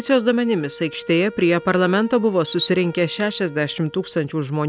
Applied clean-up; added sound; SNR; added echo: none; Wind instrument, woodwind instrument; 20 dB; none.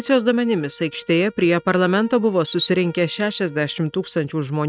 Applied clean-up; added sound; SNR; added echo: neural mask model RNNoise.